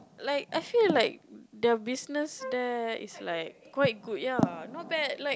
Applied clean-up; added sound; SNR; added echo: none; Wind instrument, woodwind instrument; 13 dB; none.